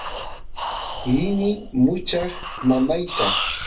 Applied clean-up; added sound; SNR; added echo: none; Breathing; 6 dB; reverberation time 0.2 s.